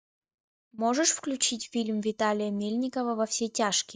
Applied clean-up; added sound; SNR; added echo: neural mask model DeepFilterNet 3.